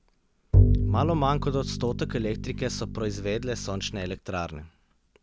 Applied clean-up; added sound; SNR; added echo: none; Bowed string instrument; -4 dB; none.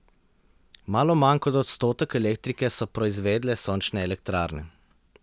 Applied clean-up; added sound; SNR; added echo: none; none; none; none.